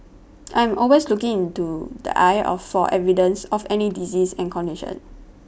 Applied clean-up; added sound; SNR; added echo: none; none; none; none.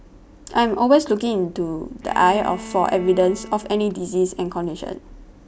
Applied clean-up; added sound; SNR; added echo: none; Bowed string instrument; 16 dB; none.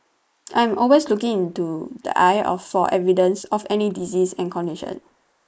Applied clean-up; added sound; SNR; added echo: neural mask model Resemble Enhance denoiser.